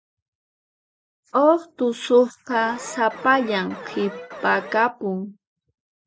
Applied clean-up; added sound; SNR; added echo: none; Alarm; 13 dB; none.